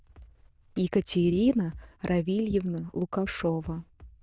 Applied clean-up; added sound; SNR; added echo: neural diffusion model UNIVERSE++.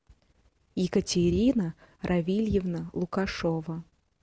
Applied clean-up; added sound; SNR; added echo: none; none; none; none.